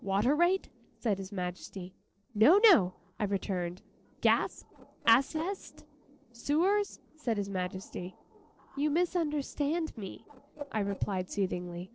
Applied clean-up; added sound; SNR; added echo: neural separator model SepFormer DNS4.